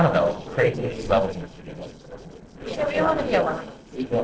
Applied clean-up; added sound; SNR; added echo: neural separator model SepFormer DNS4.